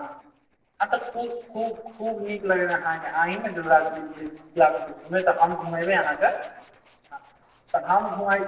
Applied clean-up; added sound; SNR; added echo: neural separator model SepFormer DNS4.